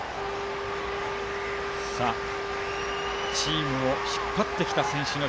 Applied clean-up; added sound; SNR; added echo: none; Wind instrument, woodwind instrument; 5 dB; none.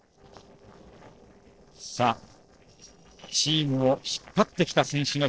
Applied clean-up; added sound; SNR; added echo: neural separator model SepFormer DNS4.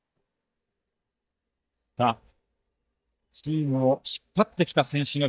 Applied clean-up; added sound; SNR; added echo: neural mask model DeepFilterNet 3.